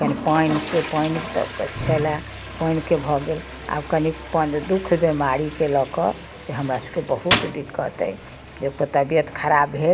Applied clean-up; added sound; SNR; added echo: none; Toilet flush; 9 dB; none.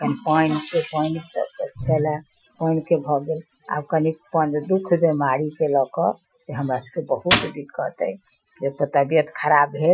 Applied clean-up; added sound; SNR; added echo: classical method Wiener filter.